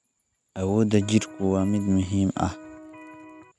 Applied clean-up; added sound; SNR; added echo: none; Electric guitar; 18 dB; none.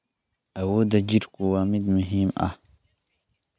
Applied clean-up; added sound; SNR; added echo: none; none; none; none.